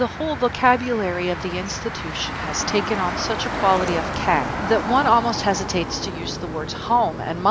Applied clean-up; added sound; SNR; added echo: none; Motor vehicle (road); 6 dB; none.